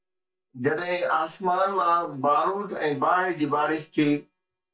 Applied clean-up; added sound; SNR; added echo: neural mask model DeepFilterNet 3.